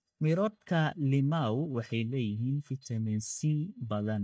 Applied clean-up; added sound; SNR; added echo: neural mask model DeepFilterNet 3.